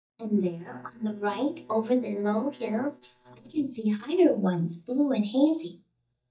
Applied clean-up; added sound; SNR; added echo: neural mask model DeepFilterNet 3.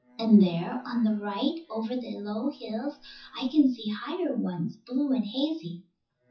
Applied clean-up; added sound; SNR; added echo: classical method WPE with log-MMSE.